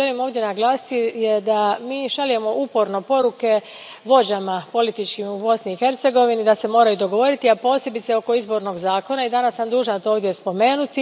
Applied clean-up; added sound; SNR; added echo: none; none; none; none.